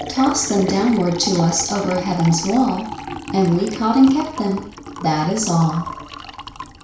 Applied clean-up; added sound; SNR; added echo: none; Liquid; 11 dB; reverberation time 0.6 s.